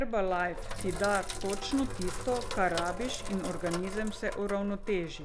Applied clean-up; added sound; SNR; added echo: none; Sink (filling or washing); 5 dB; none.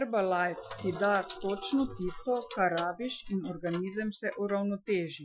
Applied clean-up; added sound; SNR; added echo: classical method Wiener filter.